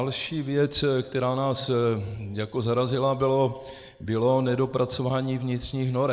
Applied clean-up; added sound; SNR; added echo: neural mask model Resemble Enhance denoiser.